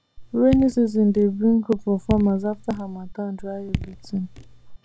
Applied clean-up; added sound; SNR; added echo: none; Raindrop / Drip; 11 dB; none.